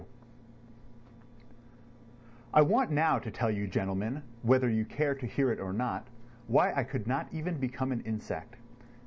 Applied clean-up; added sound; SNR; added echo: none; none; none; none.